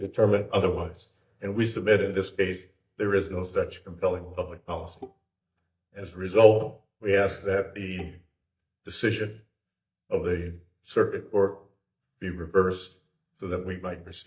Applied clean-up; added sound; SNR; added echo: neural mask model DeepFilterNet 3.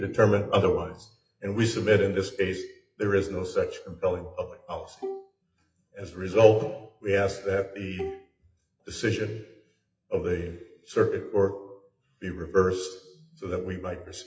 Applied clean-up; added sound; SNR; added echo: classical method WPE with log-MMSE.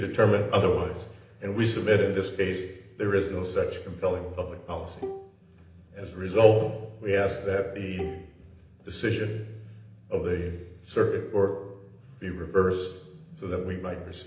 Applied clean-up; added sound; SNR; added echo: none; Bowed string instrument; 13 dB; reverberation time 0.8 s.